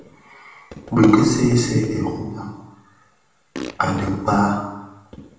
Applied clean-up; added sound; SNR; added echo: none; Fart; 14 dB; reverberation time 0.8 s.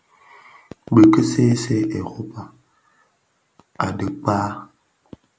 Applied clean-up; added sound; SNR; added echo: none; none; none; none.